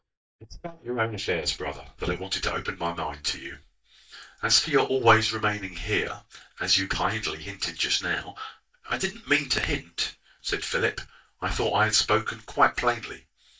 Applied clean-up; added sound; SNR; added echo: neural mask model DeepFilterNet 3.